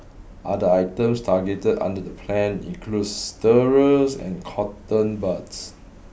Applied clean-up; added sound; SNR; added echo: none; none; none; none.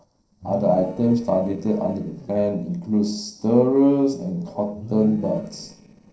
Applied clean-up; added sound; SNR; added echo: neural separator model SepFormer DNS4.